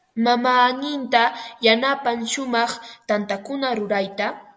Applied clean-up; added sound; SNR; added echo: none; none; none; none.